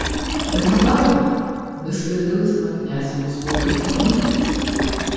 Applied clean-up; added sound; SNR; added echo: none; Liquid; 3 dB; reverberation time 2.1 s.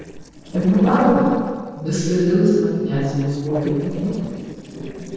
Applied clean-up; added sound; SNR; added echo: neural separator model SepFormer DNS4.